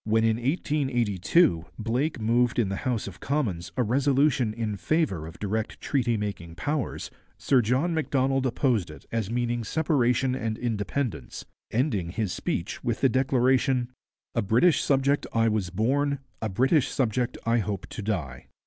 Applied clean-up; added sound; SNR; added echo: none; none; none; none.